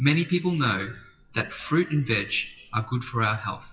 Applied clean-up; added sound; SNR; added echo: classical method WPE with log-MMSE.